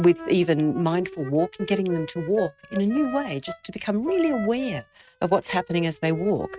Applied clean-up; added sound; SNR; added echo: neural mask model RNNoise.